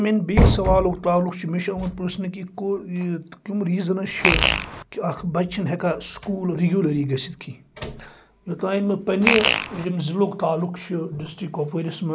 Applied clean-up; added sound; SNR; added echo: none; Fart; -2 dB; none.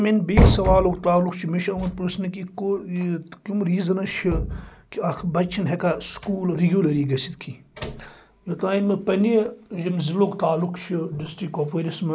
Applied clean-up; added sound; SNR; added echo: none; none; none; none.